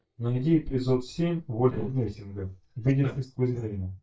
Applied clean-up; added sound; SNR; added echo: neural mask model DeepFilterNet 3.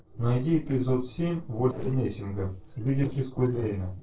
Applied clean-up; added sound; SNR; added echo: neural separator model SepFormer DNS4.